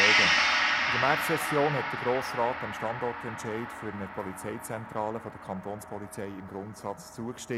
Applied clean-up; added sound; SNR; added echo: none; Gong; -2 dB; none.